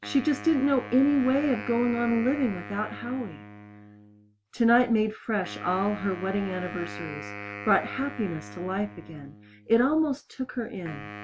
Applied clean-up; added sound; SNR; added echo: none; Wind instrument, woodwind instrument; 14 dB; none.